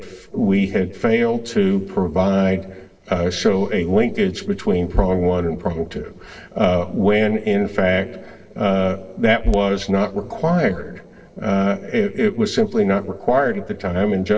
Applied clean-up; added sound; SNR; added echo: neural separator model SepFormer DNS4.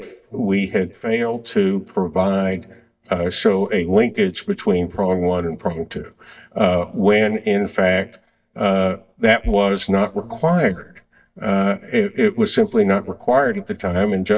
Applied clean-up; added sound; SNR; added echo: neural mask model DeepFilterNet 3.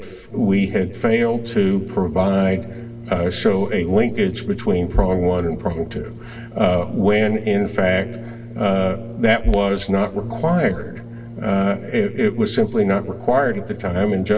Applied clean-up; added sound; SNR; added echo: none; Brass instrument; 14 dB; reverberation time 2.3 s.